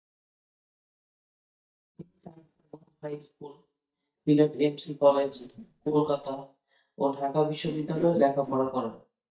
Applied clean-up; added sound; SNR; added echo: neural mask model DeepFilterNet 3.